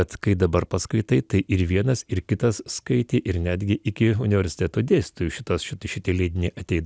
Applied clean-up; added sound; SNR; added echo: none; none; none; none.